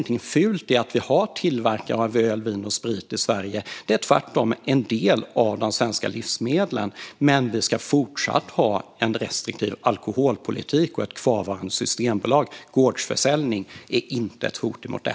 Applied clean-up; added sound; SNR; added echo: none; none; none; none.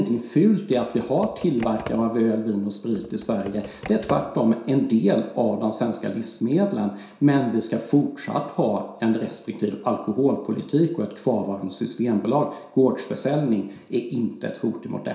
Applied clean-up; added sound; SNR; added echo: none; Computer keyboard; 17 dB; reverberation time 0.7 s.